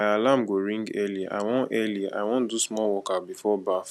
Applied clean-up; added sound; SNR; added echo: none; none; none; none.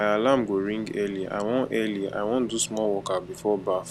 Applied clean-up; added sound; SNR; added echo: none; Microwave oven; 18 dB; none.